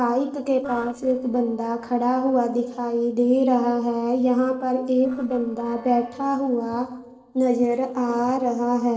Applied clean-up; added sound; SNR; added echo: neural separator model SepFormer DNS4.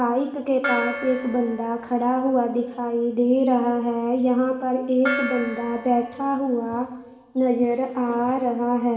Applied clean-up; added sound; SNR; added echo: none; Gong; 11 dB; reverberation time 1.2 s.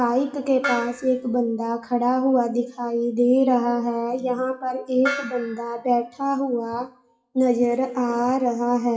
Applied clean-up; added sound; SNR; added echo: classical method WPE with log-MMSE.